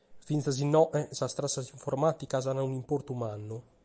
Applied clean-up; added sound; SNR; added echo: none; none; none; none.